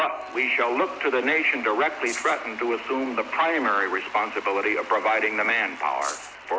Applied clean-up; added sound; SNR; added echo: none; Applause / Crowd / Cheering + Rattle (instrument); 16 dB; none.